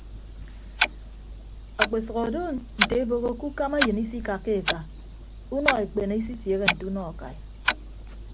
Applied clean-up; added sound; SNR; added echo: none; Clock; 2 dB; none.